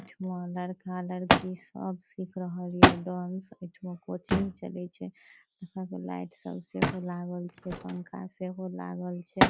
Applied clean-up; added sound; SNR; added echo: none; Thump, thud; -5 dB; none.